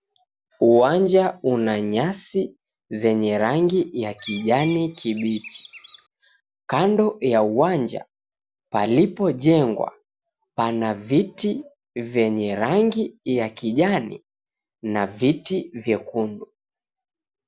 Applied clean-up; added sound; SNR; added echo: none; Bird; 17 dB; none.